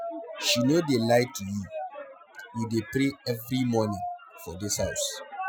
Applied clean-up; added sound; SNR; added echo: classical method Wiener filter.